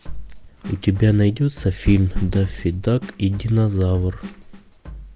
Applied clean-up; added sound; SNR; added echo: none; Drum kit; 17 dB; none.